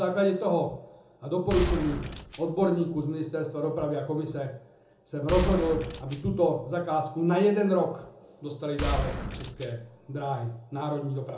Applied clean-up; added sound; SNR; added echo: none; Gunshot, gunfire; 4 dB; reverberation time 1.0 s.